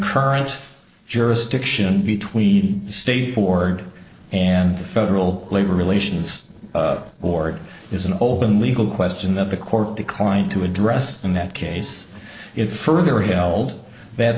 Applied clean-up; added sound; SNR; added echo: neural separator model SepFormer DNS4.